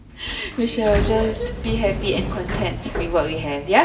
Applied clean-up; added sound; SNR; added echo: none; Sliding door; 4 dB; reverberation time 0.8 s.